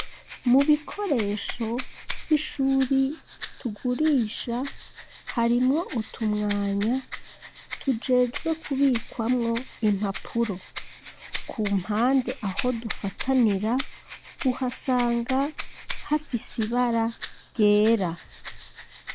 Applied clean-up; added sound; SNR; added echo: none; Rattle (instrument); 12 dB; none.